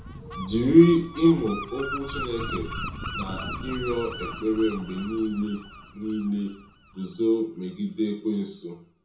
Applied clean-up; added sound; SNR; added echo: none; Gull, seagull; 11 dB; reverberation time 0.6 s.